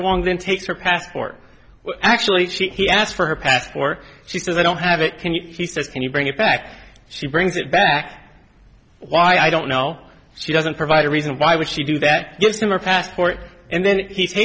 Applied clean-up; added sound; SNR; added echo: none; none; none; none.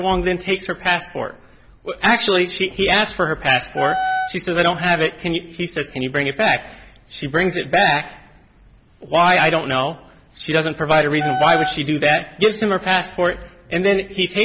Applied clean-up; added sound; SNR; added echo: none; Wind instrument, woodwind instrument; 4 dB; none.